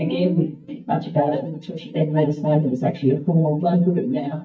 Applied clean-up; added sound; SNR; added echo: neural mask model DeepFilterNet 3.